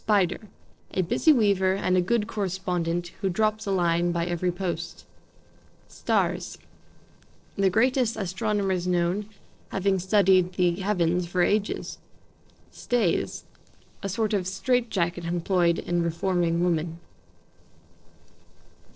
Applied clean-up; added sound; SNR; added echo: neural separator model SepFormer DNS4.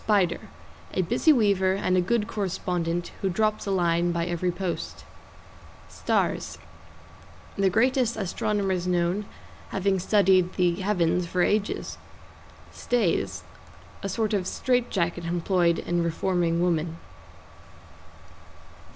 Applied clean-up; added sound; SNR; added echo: none; none; none; none.